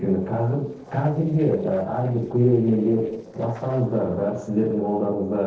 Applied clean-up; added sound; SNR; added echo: neural separator model SepFormer DNS4.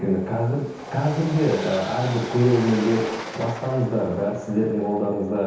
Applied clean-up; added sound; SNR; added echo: none; Train; 13 dB; reverberation time 1.0 s.